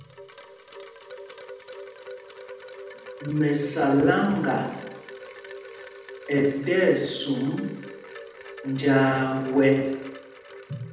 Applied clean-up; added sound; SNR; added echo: none; Wind chime; 16 dB; reverberation time 0.8 s.